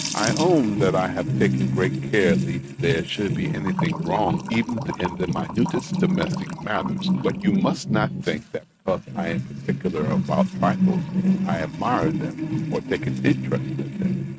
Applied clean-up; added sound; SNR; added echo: neural mask model RNNoise.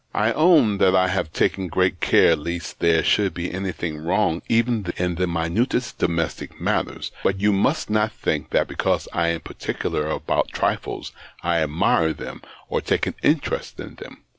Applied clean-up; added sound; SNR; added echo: none; none; none; none.